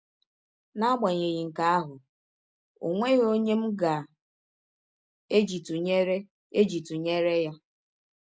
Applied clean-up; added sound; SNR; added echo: none; none; none; none.